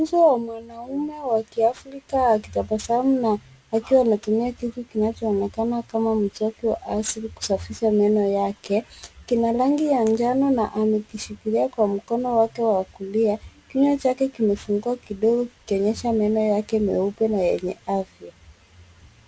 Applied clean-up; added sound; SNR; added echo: none; none; none; none.